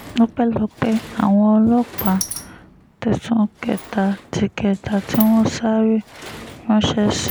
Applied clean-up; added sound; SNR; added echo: none; Sliding door; 16 dB; none.